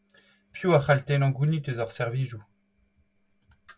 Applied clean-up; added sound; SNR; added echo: none; none; none; none.